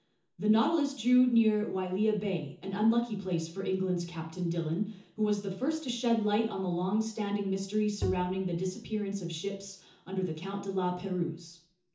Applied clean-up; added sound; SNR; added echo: none; Bowed string instrument; 6 dB; reverberation time 0.6 s.